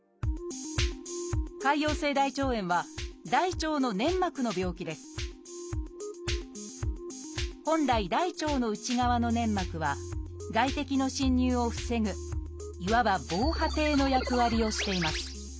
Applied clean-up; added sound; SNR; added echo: none; none; none; none.